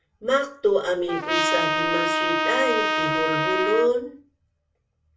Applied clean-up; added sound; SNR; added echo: none; Trumpet; -2 dB; reverberation time 0.3 s.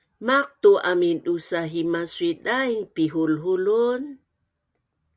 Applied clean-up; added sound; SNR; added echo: none; none; none; none.